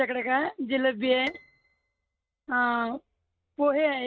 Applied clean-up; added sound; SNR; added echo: neural mask model RNNoise.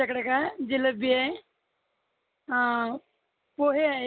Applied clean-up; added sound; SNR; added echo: none; none; none; none.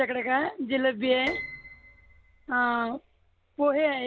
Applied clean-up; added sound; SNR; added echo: none; Piano; 14 dB; none.